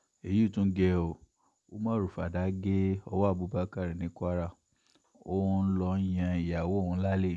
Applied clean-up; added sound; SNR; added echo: none; none; none; none.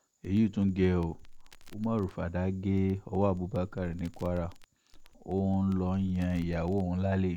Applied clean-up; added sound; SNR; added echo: none; Crackle; 18 dB; none.